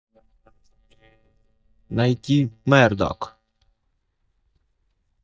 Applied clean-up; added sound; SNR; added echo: neural mask model DeepFilterNet 3.